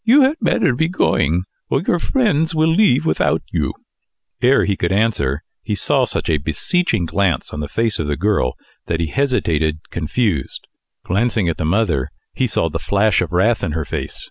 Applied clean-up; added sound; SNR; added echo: none; none; none; none.